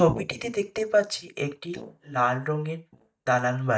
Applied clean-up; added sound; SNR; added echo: neural mask model DeepFilterNet 3.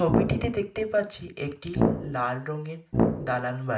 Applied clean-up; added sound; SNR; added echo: none; Brass instrument; -2 dB; reverberation time 0.4 s.